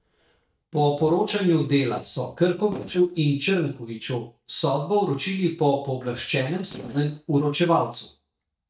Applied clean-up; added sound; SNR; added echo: neural mask model DeepFilterNet 3.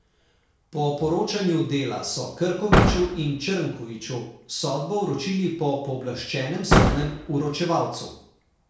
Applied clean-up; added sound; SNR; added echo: none; Slam / Car; 1 dB; reverberation time 0.5 s.